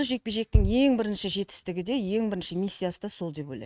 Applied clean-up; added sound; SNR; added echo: neural mask model RNNoise.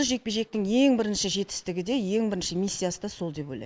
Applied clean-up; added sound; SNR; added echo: neural mask model Resemble Enhance denoiser.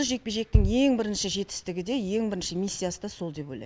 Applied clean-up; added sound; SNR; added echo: none; Bass drum; 1 dB; none.